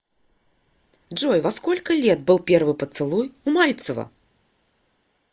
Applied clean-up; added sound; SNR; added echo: neural mask model Resemble Enhance denoiser.